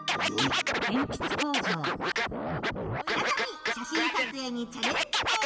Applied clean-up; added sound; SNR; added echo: none; Scratching (performance technique); -4 dB; reverberation time 1.5 s.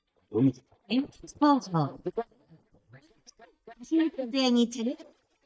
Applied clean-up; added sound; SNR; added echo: neural mask model DeepFilterNet 3.